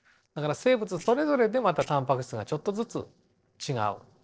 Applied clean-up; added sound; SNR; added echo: neural separator model SepFormer DNS4.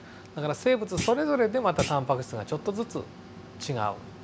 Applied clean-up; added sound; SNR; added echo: none; Thump, thud; 8 dB; none.